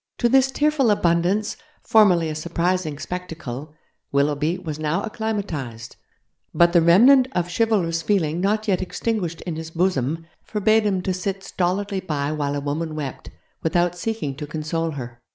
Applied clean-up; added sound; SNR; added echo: none; none; none; none.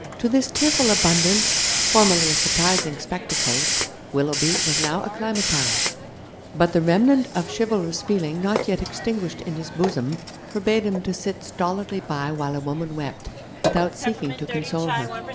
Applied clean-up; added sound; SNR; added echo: none; Hiss; 2 dB; none.